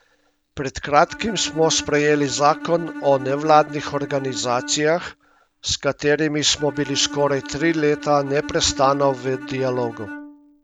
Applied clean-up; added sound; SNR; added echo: none; Bowed string instrument; 14 dB; none.